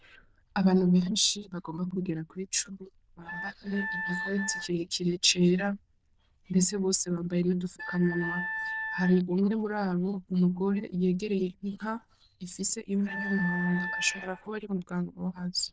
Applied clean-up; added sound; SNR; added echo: neural diffusion model UNIVERSE++.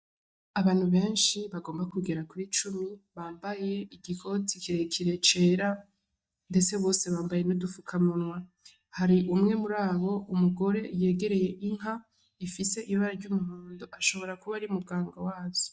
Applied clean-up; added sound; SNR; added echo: neural mask model DeepFilterNet 3.